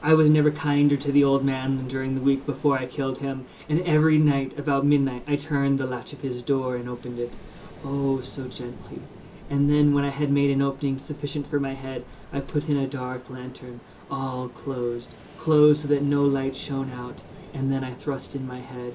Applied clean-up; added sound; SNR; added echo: none; Ocean; 19 dB; reverberation time 0.2 s.